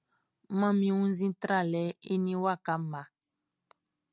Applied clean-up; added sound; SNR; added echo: none; none; none; none.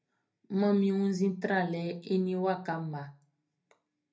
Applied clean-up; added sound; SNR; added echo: none; none; none; reverberation time 0.3 s.